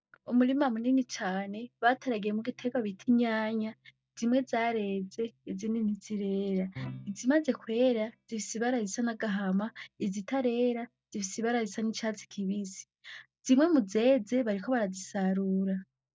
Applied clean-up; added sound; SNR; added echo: neural mask model DeepFilterNet 3.